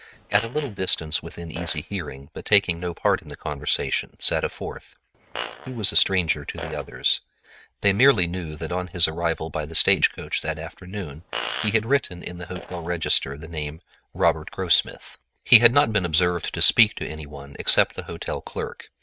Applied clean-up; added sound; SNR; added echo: neural mask model RNNoise.